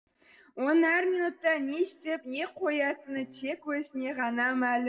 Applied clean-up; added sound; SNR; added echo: neural separator model SepFormer DNS4.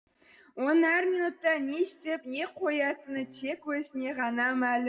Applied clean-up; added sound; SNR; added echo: none; Keyboard (musical); 19 dB; reverberation time 2.1 s.